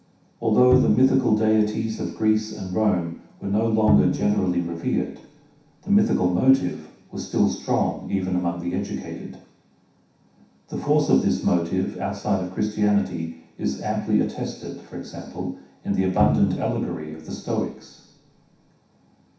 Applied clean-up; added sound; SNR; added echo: none; Bowed string instrument; 8 dB; reverberation time 0.7 s.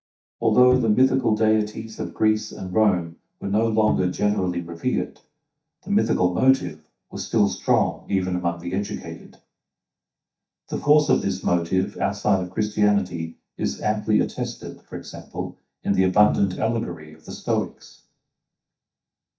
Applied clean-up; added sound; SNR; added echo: neural mask model DeepFilterNet 3.